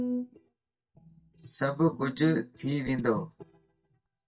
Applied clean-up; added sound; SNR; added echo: neural mask model DeepFilterNet 3.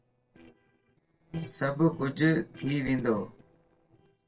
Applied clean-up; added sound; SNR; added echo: neural separator model SepFormer DNS4.